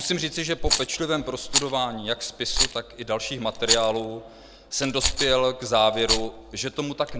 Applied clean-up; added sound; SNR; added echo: none; Rattle; 4 dB; none.